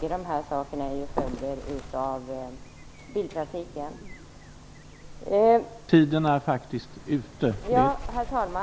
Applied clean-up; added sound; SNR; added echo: none; Bird; 14 dB; none.